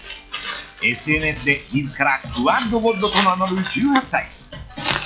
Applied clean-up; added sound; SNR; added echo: classical method WPE with log-MMSE.